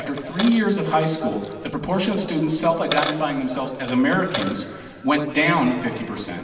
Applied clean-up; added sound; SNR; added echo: none; Coin (dropping); 11 dB; reverberation time 2.3 s.